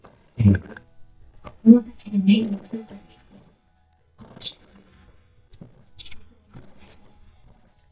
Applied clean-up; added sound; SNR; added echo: neural mask model DeepFilterNet 3.